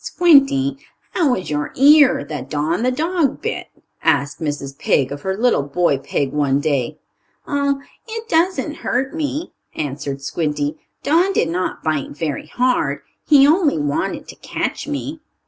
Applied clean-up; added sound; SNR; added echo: none; none; none; none.